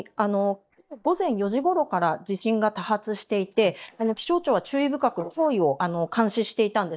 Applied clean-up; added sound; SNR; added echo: neural mask model DeepFilterNet 3.